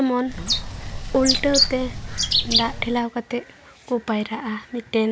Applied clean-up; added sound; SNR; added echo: none; Bird; -1 dB; none.